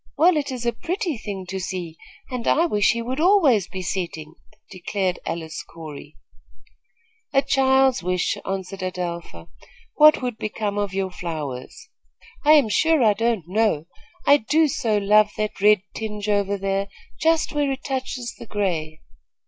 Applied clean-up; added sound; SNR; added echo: none; none; none; none.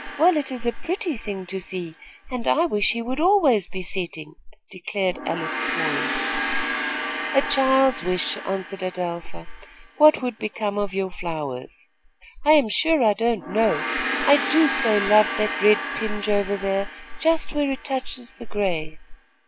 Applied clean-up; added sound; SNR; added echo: none; Gong; 8 dB; none.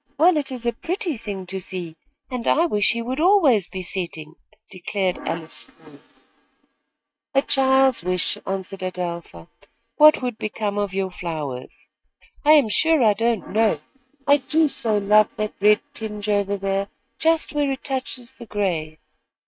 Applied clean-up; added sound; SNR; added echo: neural mask model RNNoise.